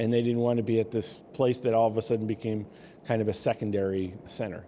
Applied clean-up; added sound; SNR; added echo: none; none; none; none.